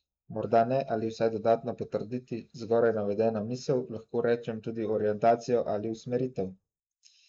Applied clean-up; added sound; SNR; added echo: neural mask model Resemble Enhance denoiser.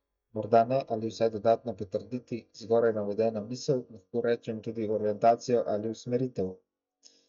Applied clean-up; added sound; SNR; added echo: neural mask model DeepFilterNet 3.